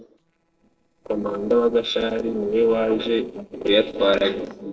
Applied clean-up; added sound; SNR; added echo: neural separator model SepFormer DNS4.